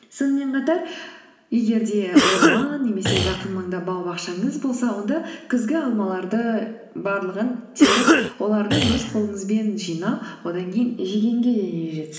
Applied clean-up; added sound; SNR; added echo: none; Cough; -3 dB; reverberation time 1.1 s.